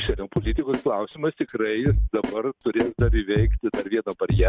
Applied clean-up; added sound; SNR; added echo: neural mask model RNNoise.